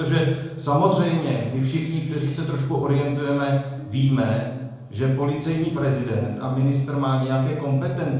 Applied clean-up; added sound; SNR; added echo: neural separator model SepFormer DNS4.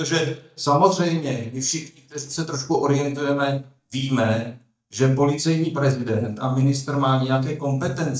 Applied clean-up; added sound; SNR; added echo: neural mask model DeepFilterNet 3.